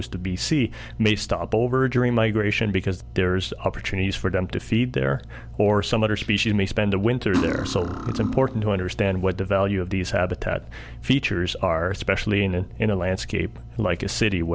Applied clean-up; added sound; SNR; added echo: none; Cutlery, silverware; 7 dB; none.